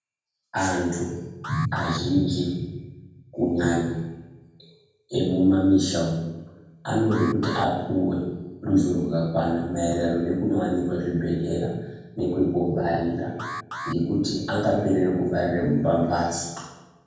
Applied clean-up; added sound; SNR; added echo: none; Alarm; 14 dB; reverberation time 1.2 s.